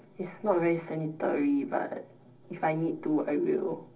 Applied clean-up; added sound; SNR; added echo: none; none; none; reverberation time 0.4 s.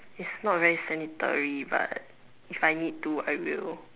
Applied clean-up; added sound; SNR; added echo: none; none; none; none.